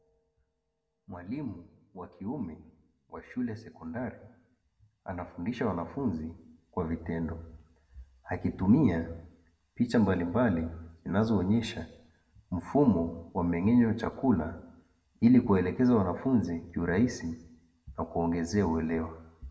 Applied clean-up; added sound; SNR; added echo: none; none; none; reverberation time 0.8 s.